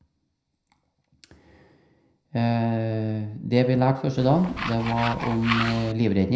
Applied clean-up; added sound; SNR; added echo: none; Tools; 6 dB; reverberation time 0.5 s.